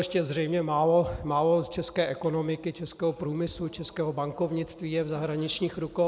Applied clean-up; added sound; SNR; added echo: none; none; none; none.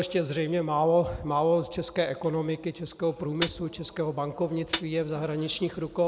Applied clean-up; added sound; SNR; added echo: none; Hi-hat; 11 dB; none.